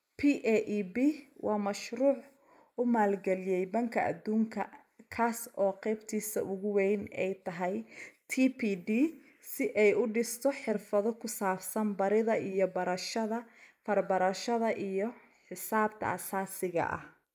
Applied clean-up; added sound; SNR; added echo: neural mask model Resemble Enhance denoiser.